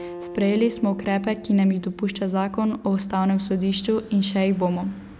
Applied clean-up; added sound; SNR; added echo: none; Acoustic guitar; 18 dB; none.